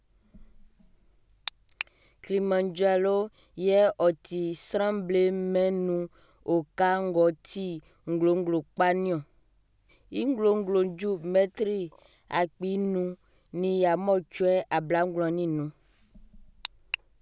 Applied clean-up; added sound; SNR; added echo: none; none; none; none.